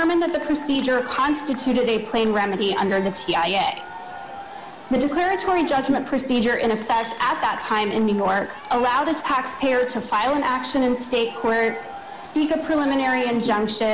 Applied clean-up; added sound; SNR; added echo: none; Crowd / Cheering; 14 dB; none.